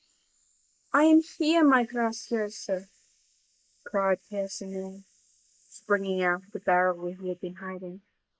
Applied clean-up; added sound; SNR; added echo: neural mask model Resemble Enhance denoiser.